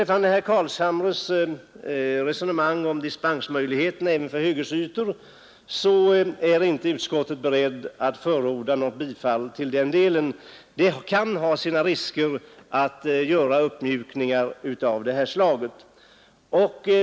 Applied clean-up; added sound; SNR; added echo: none; none; none; none.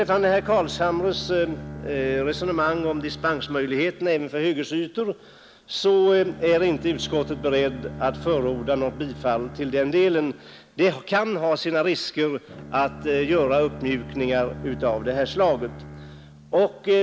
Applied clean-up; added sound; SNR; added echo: none; Bowed string instrument; 15 dB; none.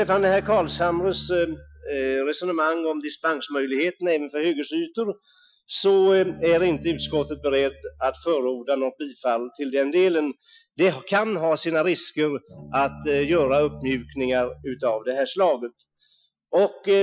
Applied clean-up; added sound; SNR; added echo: classical method Wiener filter.